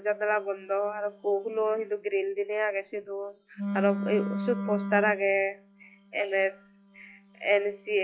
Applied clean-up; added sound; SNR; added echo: classical method log-MMSE.